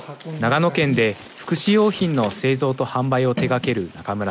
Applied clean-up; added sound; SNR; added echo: none; none; none; none.